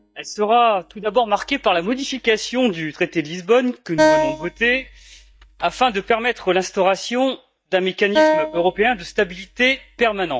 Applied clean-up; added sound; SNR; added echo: neural mask model DeepFilterNet 3.